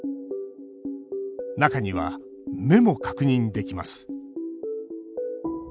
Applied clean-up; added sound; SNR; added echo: none; none; none; none.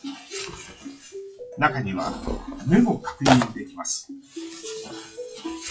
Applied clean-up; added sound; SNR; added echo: classical method WPE with log-MMSE.